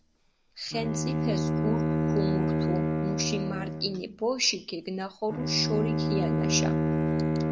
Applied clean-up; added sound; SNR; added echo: none; Bowed string instrument; -4 dB; none.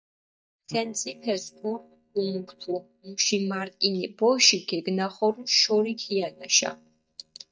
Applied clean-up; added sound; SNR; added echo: neural mask model DeepFilterNet 3.